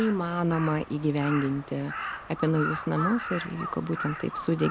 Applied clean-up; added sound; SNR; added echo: none; Crow; 8 dB; none.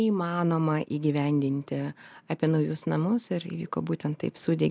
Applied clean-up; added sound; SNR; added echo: none; none; none; none.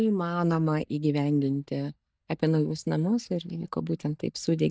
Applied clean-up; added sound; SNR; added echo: neural mask model DeepFilterNet 3.